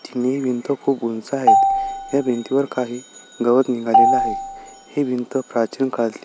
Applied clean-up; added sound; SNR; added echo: none; Marimba, xylophone; -1 dB; none.